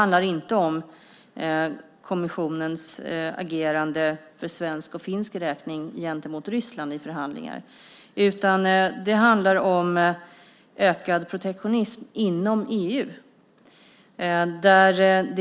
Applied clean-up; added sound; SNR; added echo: none; none; none; none.